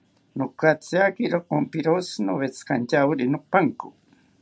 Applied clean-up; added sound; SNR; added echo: none; none; none; none.